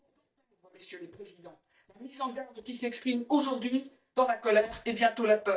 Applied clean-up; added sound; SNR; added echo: neural mask model DeepFilterNet 3.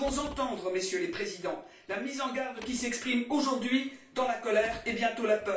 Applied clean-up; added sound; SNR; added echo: none; Car; 20 dB; reverberation time 0.3 s.